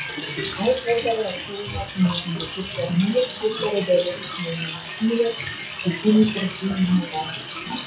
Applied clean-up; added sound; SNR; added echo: classical method WPE with log-MMSE.